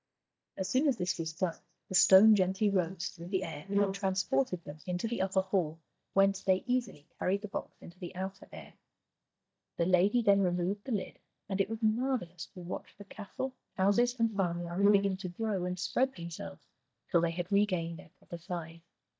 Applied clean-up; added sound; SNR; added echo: neural mask model DeepFilterNet 3.